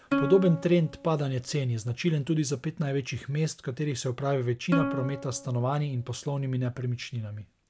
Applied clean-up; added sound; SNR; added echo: none; Plucked string instrument; 8 dB; none.